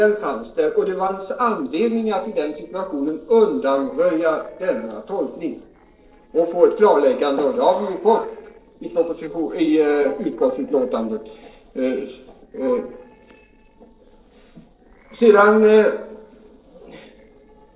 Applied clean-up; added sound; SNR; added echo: neural separator model SepFormer DNS4.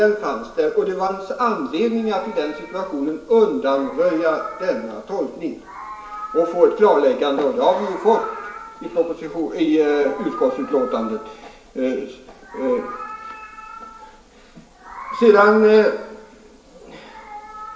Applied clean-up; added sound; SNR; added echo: none; Meow; 16 dB; reverberation time 0.8 s.